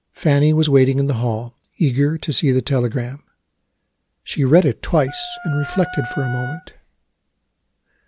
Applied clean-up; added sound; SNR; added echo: none; Wind instrument, woodwind instrument; 12 dB; none.